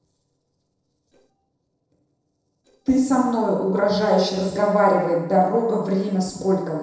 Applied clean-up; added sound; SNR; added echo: neural separator model SepFormer DNS4.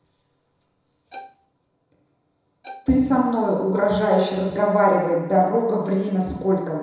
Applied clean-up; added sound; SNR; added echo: none; Bowed string instrument; 19 dB; reverberation time 1.0 s.